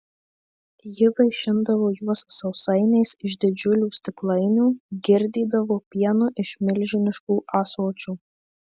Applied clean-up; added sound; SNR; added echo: none; none; none; none.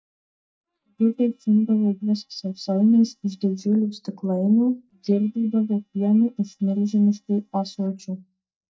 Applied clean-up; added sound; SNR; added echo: neural mask model DeepFilterNet 3.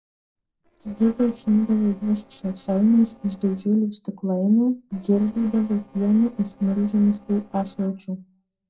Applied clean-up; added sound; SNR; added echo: neural separator model SepFormer DNS4.